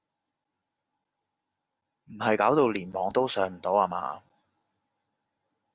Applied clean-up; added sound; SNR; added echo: none; none; none; none.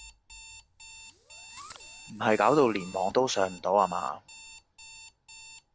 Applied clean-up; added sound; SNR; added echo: none; Fireworks + Alarm; 18 dB; none.